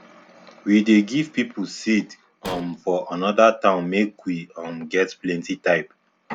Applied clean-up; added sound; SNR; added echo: none; Explosion; 17 dB; none.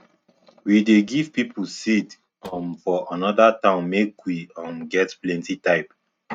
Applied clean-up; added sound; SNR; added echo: neural mask model RNNoise.